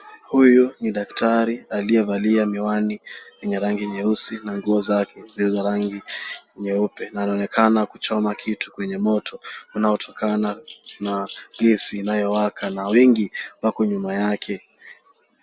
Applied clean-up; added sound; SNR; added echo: none; none; none; none.